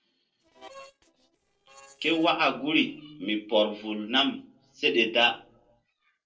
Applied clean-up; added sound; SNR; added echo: neural separator model SepFormer DNS4.